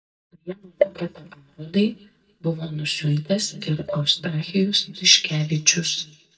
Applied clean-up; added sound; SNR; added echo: neural mask model DeepFilterNet 3.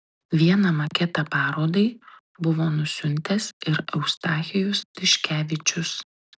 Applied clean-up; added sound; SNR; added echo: none; none; none; none.